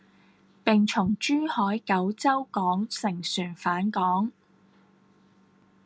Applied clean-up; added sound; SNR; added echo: none; none; none; none.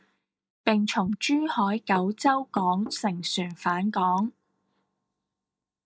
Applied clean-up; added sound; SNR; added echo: neural mask model DeepFilterNet 3.